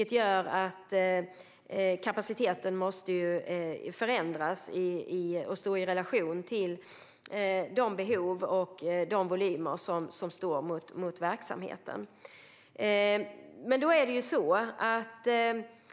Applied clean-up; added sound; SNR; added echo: none; none; none; none.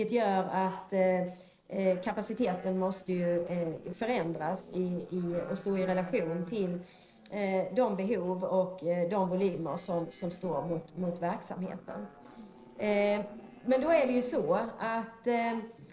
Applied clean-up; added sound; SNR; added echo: neural separator model SepFormer DNS4.